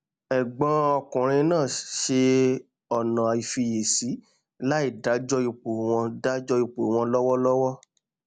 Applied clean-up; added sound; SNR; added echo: none; none; none; none.